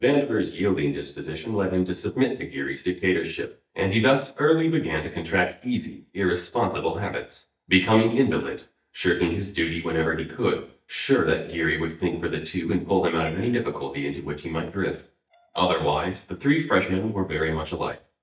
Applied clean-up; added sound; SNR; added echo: neural mask model DeepFilterNet 3.